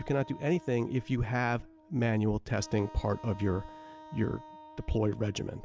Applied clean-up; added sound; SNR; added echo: none; Wind instrument, woodwind instrument; 19 dB; none.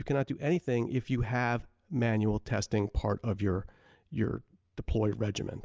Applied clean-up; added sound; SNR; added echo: none; none; none; none.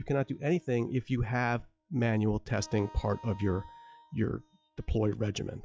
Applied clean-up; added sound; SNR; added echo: classical method log-MMSE.